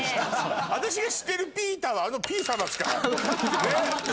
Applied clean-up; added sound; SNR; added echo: none; none; none; none.